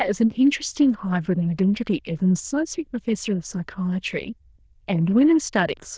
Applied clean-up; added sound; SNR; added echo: neural diffusion model UNIVERSE++.